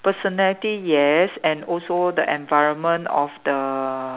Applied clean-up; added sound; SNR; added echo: none; none; none; none.